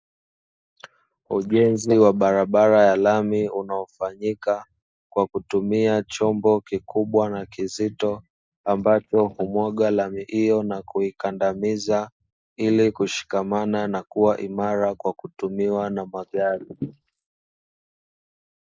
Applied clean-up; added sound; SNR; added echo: neural mask model Resemble Enhance denoiser.